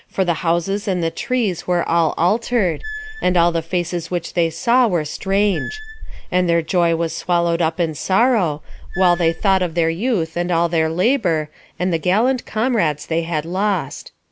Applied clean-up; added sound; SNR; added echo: none; Squeak / Screech; 9 dB; none.